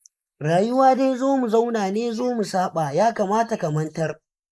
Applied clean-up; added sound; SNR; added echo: neural mask model Resemble Enhance denoiser.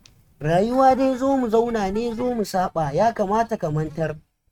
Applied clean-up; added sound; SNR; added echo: neural mask model RNNoise.